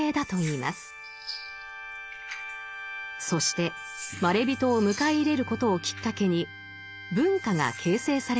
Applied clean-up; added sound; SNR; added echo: none; none; none; none.